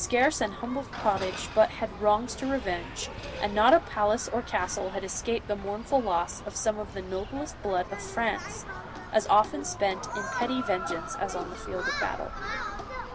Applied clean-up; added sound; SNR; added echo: none; Human group actions; 9 dB; none.